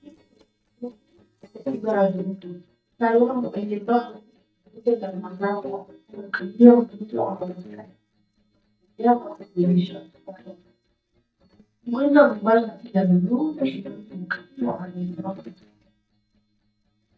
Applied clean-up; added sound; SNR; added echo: neural mask model DeepFilterNet 3.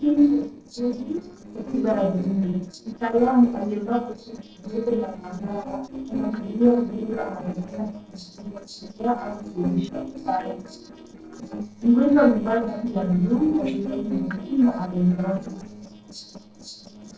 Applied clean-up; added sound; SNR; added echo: neural separator model SepFormer DNS4.